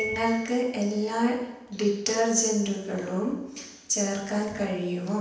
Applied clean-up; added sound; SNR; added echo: none; Piano; 17 dB; reverberation time 0.9 s.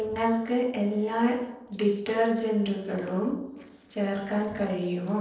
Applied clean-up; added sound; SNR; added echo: neural separator model SepFormer DNS4.